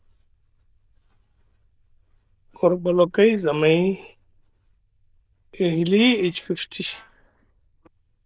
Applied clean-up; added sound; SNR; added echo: neural diffusion model UNIVERSE++.